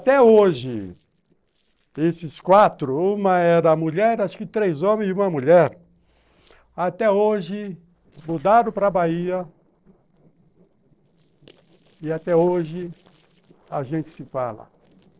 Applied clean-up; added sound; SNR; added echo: neural separator model SepFormer DNS4.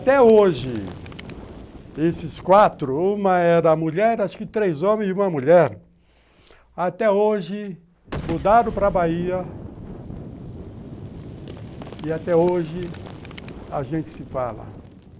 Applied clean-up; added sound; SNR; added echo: none; Boom; 16 dB; none.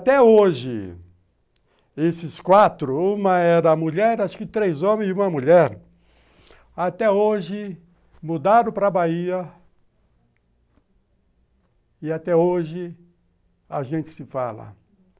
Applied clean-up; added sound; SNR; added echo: none; none; none; none.